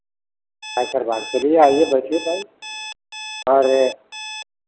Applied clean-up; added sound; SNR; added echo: none; Alarm; 13 dB; none.